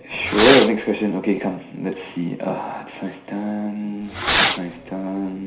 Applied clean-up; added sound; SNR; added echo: none; Fireworks; 1 dB; reverberation time 0.5 s.